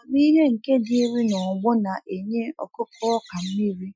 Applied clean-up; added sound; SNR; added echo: classical method Wiener filter.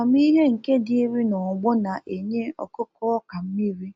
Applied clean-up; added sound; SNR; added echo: none; none; none; none.